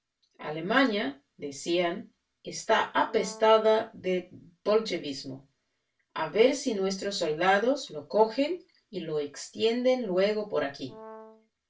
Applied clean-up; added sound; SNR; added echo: none; Brass instrument; 20 dB; reverberation time 0.2 s.